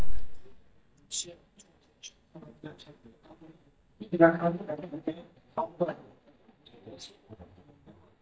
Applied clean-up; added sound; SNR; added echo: neural mask model DeepFilterNet 3.